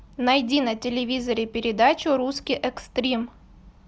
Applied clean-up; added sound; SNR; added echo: none; none; none; none.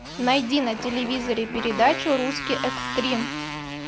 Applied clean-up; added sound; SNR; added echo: none; Motorcycle; 7 dB; none.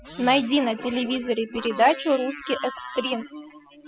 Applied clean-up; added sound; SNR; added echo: classical method spectral subtraction.